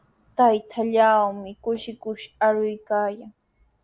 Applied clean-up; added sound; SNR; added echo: none; none; none; none.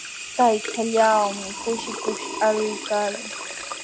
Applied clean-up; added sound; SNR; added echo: none; Sink (filling or washing) / Water tap, faucet; 8 dB; none.